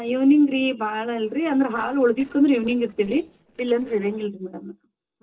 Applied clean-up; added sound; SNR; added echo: neural separator model SepFormer DNS4.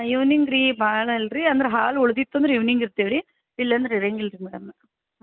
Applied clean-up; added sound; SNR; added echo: none; none; none; none.